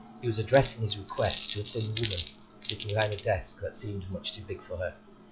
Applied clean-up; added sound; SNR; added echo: classical method log-MMSE.